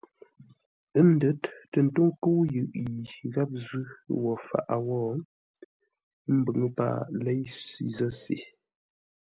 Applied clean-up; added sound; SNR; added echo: none; none; none; none.